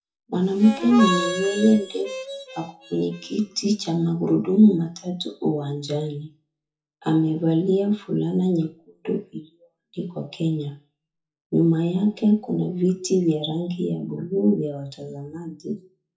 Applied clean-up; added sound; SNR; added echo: classical method WPE with log-MMSE.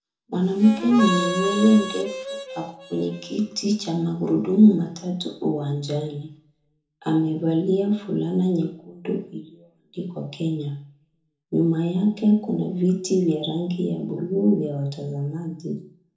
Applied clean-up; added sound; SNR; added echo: none; Harmonica; 7 dB; reverberation time 0.6 s.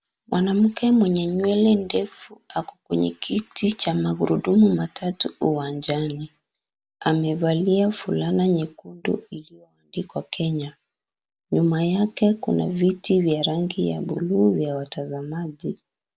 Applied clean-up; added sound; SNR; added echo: none; none; none; none.